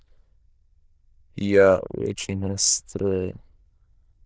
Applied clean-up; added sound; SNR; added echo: neural diffusion model UNIVERSE++.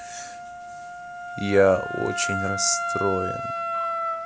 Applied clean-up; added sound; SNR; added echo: none; Wind instrument, woodwind instrument; 3 dB; none.